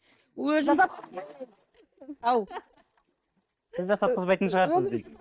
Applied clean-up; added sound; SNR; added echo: neural mask model DeepFilterNet 3.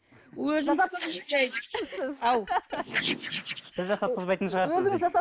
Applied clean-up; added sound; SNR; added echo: neural mask model Resemble Enhance denoiser.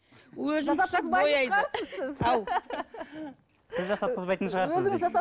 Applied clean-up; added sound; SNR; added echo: none; none; none; none.